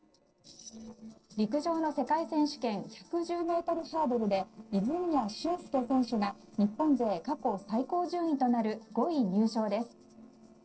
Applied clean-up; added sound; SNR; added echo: neural separator model SepFormer DNS4.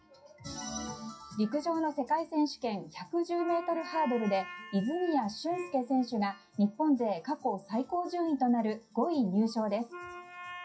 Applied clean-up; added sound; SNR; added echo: classical method WPE with log-MMSE.